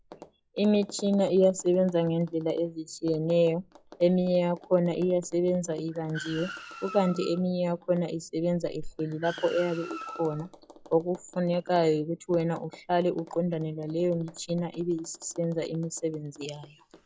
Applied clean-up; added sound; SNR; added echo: classical method log-MMSE.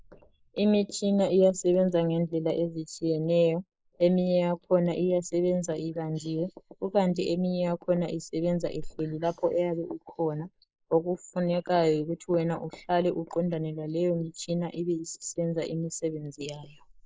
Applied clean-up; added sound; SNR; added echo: neural mask model Resemble Enhance denoiser.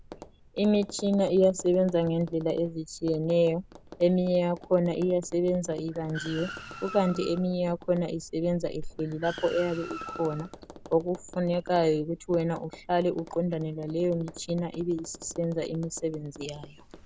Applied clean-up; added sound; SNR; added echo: none; Car + Tap; 16 dB; none.